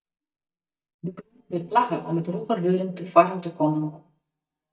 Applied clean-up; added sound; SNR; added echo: neural mask model DeepFilterNet 3.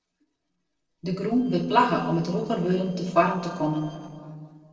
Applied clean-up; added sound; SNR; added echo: neural separator model SepFormer DNS4.